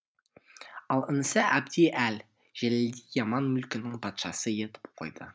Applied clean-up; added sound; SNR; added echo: none; none; none; none.